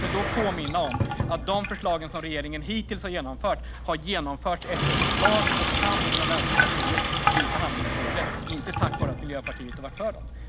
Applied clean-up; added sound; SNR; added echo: none; Sink (filling or washing); -4 dB; none.